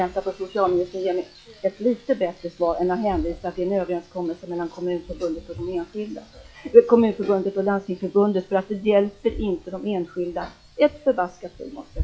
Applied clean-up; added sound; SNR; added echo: classical method log-MMSE.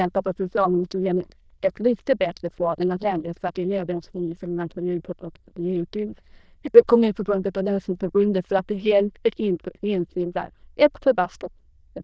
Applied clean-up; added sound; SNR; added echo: neural diffusion model UNIVERSE++.